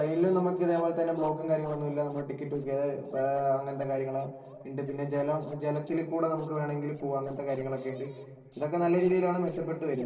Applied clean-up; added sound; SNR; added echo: neural separator model SepFormer DNS4.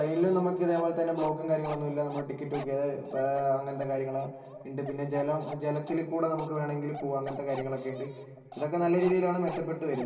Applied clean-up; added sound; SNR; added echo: none; Bark; 16 dB; reverberation time 2.2 s.